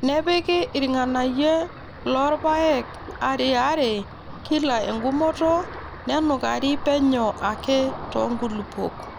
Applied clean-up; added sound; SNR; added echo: none; Ocean; 13 dB; none.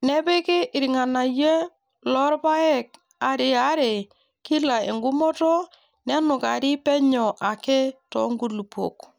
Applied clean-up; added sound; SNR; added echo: none; none; none; none.